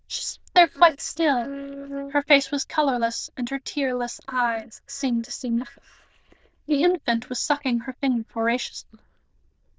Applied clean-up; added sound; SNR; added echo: neural diffusion model UNIVERSE++.